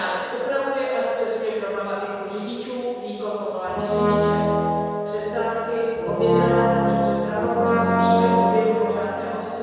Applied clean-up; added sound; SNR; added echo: none; Brass instrument; -2 dB; reverberation time 1.9 s.